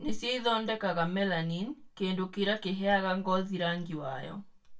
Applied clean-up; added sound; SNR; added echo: none; none; none; reverberation time 0.2 s.